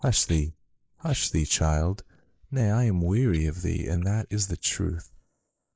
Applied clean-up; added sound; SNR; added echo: neural mask model Resemble Enhance denoiser.